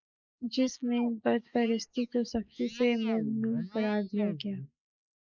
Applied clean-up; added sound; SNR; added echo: neural mask model Resemble Enhance denoiser.